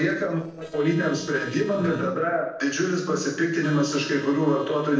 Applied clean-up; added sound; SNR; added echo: neural separator model SepFormer DNS4.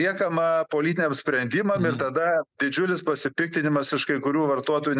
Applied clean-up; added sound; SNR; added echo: none; none; none; none.